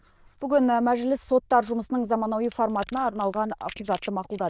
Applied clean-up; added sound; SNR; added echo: neural diffusion model UNIVERSE++.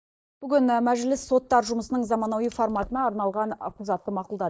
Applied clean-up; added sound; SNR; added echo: neural mask model DeepFilterNet 3.